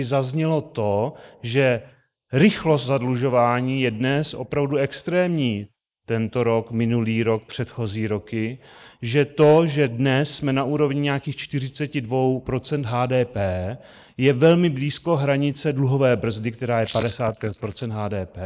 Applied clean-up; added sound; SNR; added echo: neural mask model Resemble Enhance denoiser.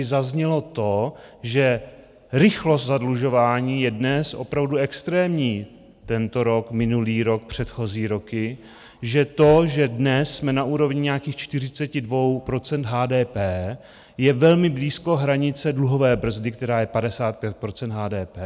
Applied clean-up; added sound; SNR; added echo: none; none; none; none.